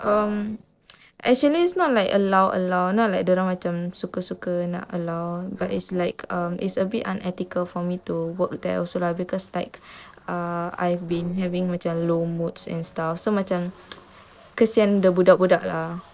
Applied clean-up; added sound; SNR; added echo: neural separator model SepFormer DNS4.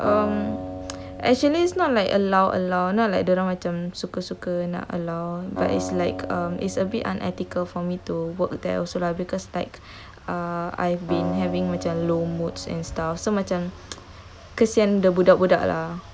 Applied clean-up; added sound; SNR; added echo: none; Acoustic guitar; 12 dB; none.